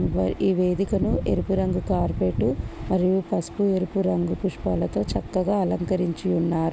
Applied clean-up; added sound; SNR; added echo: none; none; none; none.